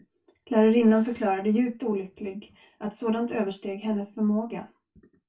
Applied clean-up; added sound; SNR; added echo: none; none; none; reverberation time 0.2 s.